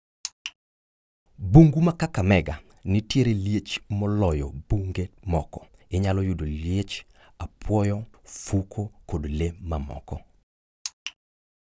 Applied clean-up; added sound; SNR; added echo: none; none; none; none.